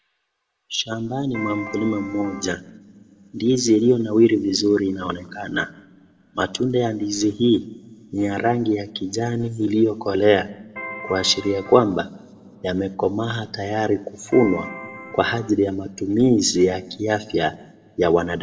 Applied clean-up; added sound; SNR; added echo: none; Electric guitar; 13 dB; reverberation time 0.9 s.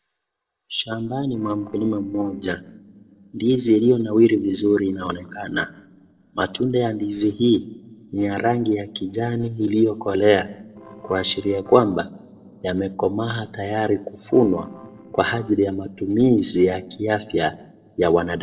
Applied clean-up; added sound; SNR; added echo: neural separator model SepFormer DNS4.